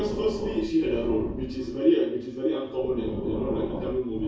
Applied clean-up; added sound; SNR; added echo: none; Breathing; 8 dB; reverberation time 0.6 s.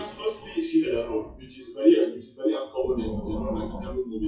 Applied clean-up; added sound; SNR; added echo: classical method WPE with log-MMSE.